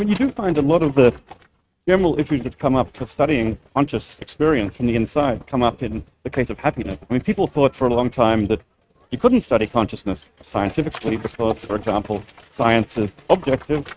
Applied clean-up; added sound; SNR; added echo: neural mask model RNNoise.